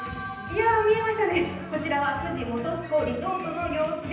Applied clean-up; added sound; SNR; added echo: none; none; none; reverberation time 0.9 s.